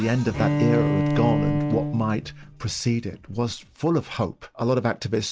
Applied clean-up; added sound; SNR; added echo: none; Bowed string instrument; 0 dB; none.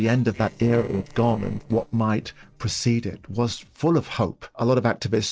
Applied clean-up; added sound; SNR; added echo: neural separator model SepFormer DNS4.